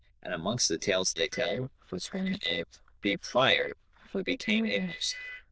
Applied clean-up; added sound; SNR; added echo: neural diffusion model UNIVERSE++.